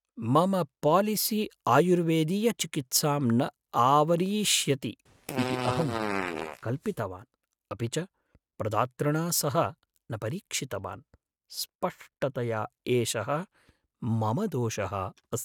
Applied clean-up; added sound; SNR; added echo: neural mask model RNNoise.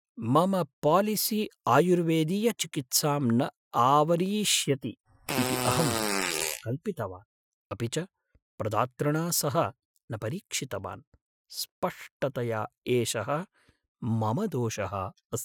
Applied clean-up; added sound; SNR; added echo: classical method Wiener filter.